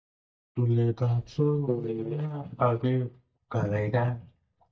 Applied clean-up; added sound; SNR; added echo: neural mask model DeepFilterNet 3.